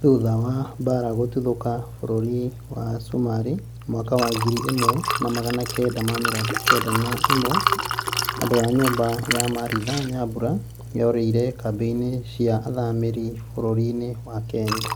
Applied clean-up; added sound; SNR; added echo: none; Liquid; 5 dB; none.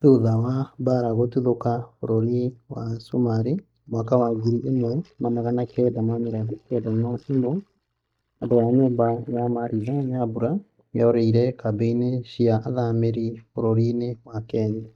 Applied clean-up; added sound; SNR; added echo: neural mask model DeepFilterNet 3.